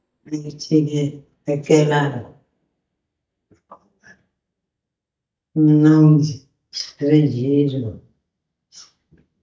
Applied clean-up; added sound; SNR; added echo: neural mask model DeepFilterNet 3.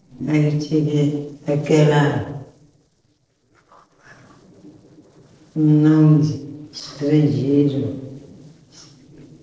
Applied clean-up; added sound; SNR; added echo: neural separator model SepFormer DNS4.